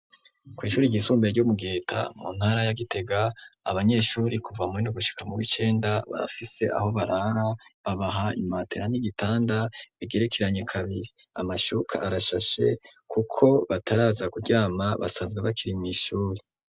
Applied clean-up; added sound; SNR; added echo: none; none; none; none.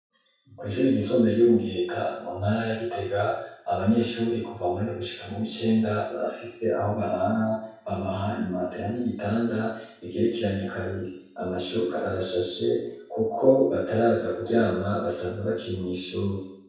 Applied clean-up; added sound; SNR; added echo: none; none; none; reverberation time 0.7 s.